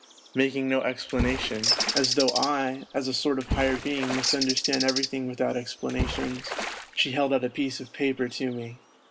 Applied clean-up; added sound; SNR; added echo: none; Bird + Water / Splash, splatter; 4 dB; none.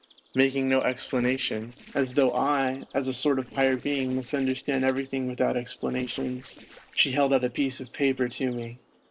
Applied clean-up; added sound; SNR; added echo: neural separator model SepFormer DNS4.